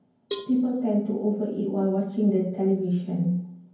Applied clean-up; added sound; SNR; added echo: none; Cowbell; 17 dB; reverberation time 0.9 s.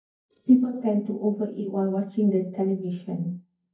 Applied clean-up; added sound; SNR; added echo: neural mask model DeepFilterNet 3.